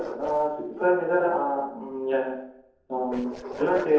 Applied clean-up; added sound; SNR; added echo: neural separator model SepFormer DNS4.